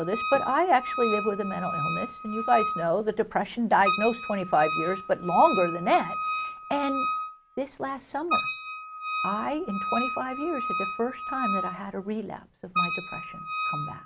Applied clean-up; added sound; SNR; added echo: none; Wind instrument, woodwind instrument; 4 dB; none.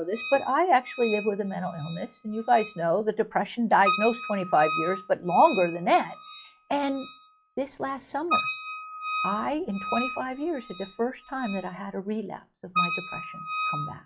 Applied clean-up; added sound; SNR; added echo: classical method log-MMSE.